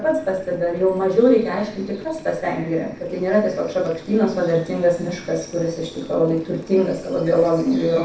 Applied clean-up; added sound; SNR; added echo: none; Boiling; 20 dB; reverberation time 0.7 s.